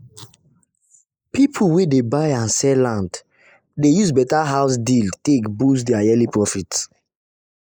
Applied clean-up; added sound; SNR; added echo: neural mask model Resemble Enhance denoiser.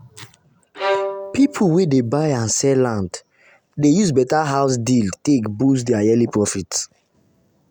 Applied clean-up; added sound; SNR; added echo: none; Bowed string instrument; 9 dB; none.